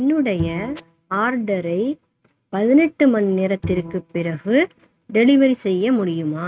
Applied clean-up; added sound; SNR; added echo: neural mask model RNNoise.